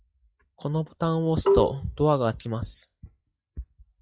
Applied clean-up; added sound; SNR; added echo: classical method log-MMSE.